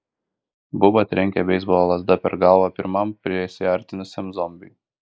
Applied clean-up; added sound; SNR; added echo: neural mask model Resemble Enhance denoiser.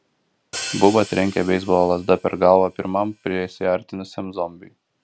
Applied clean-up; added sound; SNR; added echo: none; Hi-hat; 16 dB; none.